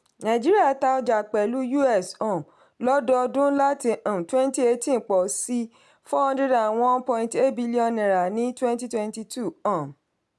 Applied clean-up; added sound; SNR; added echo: none; none; none; none.